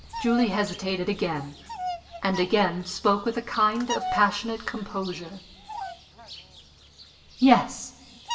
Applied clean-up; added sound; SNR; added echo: none; Bird vocalization, bird call, bird song; 11 dB; reverberation time 0.7 s.